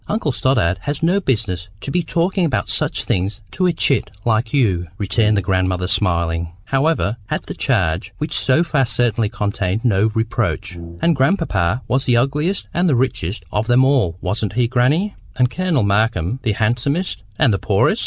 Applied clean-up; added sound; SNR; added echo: none; Brass instrument; 15 dB; none.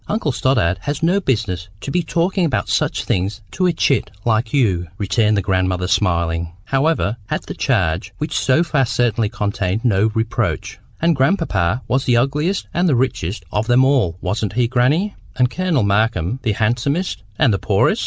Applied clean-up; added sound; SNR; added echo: none; none; none; none.